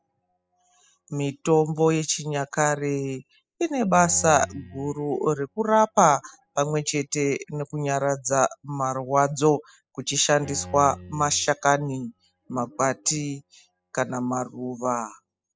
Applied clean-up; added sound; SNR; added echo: classical method spectral subtraction.